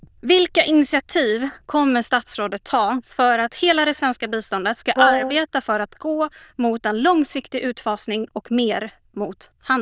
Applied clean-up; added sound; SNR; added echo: neural diffusion model UNIVERSE++.